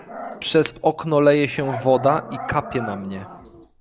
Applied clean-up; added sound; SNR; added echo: none; Growling + Shatter; 13 dB; none.